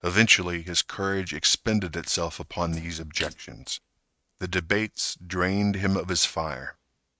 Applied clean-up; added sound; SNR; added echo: neural mask model RNNoise.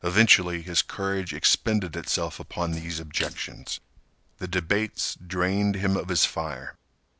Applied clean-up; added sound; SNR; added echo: neural separator model SepFormer DNS4.